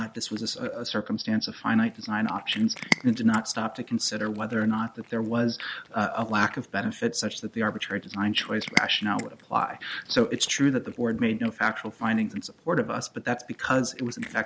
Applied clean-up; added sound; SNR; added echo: none; Cat; 12 dB; none.